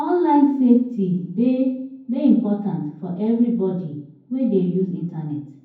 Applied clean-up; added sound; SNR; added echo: none; none; none; reverberation time 0.9 s.